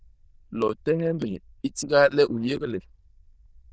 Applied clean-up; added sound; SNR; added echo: neural diffusion model UNIVERSE++.